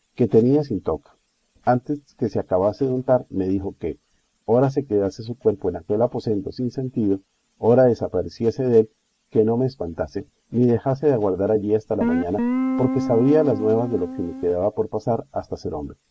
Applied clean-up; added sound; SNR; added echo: none; Guitar; 3 dB; none.